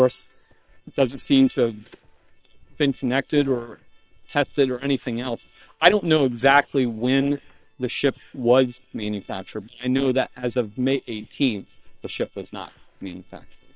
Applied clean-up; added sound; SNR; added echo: neural separator model SepFormer WHAM!.